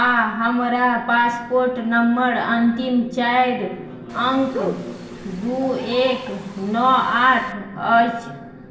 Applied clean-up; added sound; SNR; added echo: none; Bird; 15 dB; reverberation time 0.2 s.